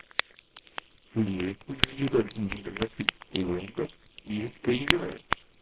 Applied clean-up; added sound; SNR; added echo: neural separator model SepFormer WHAMR!.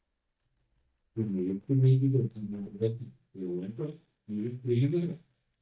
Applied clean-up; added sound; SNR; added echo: neural mask model DeepFilterNet 3.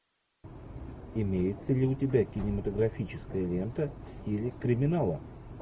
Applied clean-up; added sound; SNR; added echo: none; none; none; none.